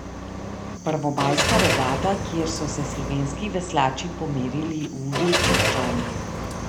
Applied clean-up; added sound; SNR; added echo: none; Car; 0 dB; none.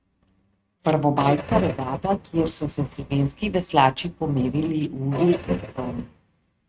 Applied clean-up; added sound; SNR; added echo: neural mask model RNNoise.